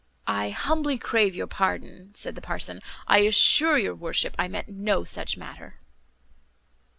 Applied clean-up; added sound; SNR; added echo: none; none; none; none.